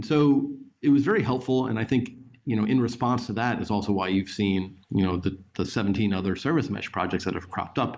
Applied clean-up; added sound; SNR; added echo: neural mask model Resemble Enhance denoiser.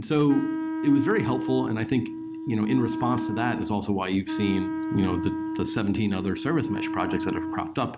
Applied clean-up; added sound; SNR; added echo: none; Wind instrument, woodwind instrument; 5 dB; none.